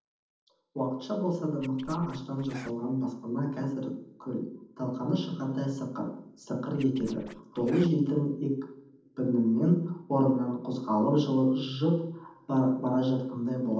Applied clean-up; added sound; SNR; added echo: neural separator model SepFormer DNS4.